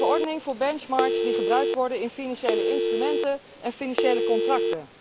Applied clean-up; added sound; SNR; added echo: none; Telephone; -1 dB; none.